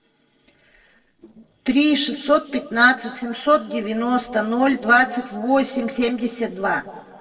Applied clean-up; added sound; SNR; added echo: neural separator model SepFormer DNS4.